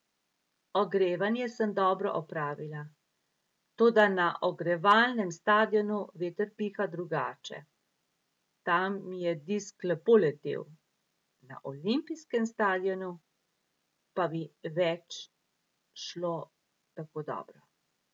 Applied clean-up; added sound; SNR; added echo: none; none; none; none.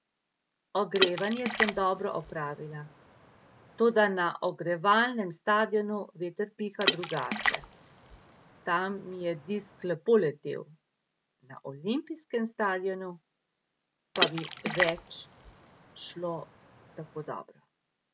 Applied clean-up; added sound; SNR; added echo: none; Water / Splash, splatter; 2 dB; none.